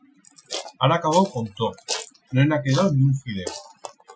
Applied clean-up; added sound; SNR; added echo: classical method Wiener filter.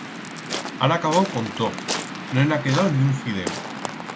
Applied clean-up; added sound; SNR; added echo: none; Waves, surf; 7 dB; none.